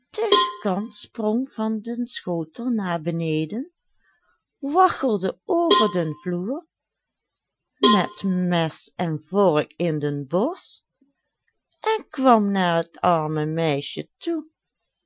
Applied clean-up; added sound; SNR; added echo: classical method Wiener filter.